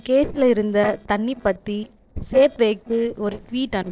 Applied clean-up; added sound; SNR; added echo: neural separator model SepFormer DNS4.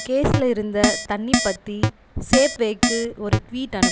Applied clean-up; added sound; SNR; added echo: none; Keyboard (musical); 0 dB; none.